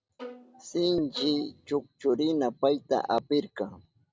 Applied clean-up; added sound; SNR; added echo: none; Bowed string instrument; 17 dB; none.